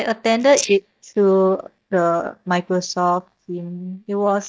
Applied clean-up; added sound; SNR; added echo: neural mask model DeepFilterNet 3.